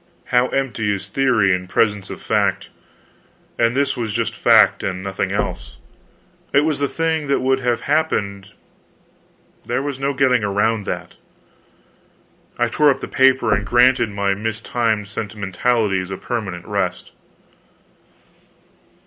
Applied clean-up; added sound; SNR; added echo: none; Knock; 10 dB; none.